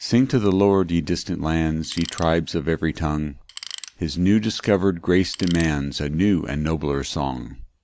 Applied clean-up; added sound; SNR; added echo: none; Tools; 16 dB; none.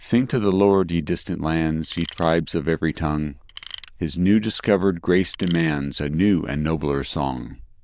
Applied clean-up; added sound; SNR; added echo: neural diffusion model UNIVERSE++.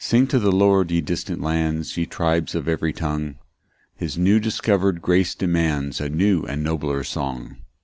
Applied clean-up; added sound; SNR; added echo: none; none; none; none.